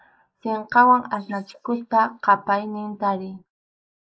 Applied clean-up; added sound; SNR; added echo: neural mask model Resemble Enhance denoiser.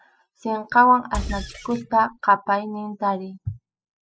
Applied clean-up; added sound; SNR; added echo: classical method spectral subtraction.